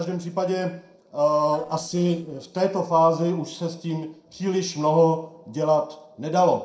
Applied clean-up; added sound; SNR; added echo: neural separator model SepFormer DNS4.